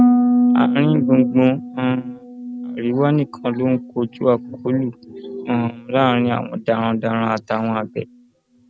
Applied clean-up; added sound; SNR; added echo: none; Harp; 3 dB; none.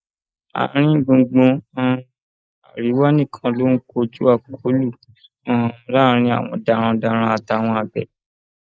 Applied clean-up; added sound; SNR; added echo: neural mask model Resemble Enhance denoiser.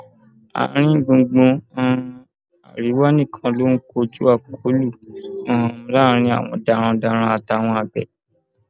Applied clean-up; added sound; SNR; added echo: none; none; none; none.